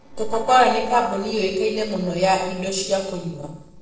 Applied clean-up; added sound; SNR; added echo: neural separator model SepFormer DNS4.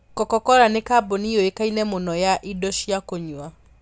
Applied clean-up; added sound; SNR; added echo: none; none; none; none.